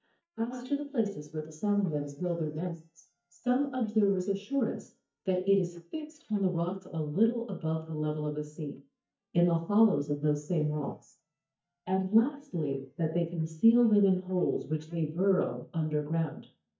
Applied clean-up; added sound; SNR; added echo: neural mask model DeepFilterNet 3.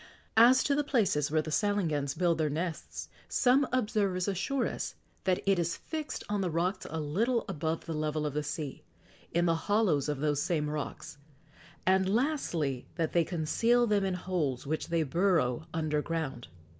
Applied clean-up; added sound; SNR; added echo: none; none; none; none.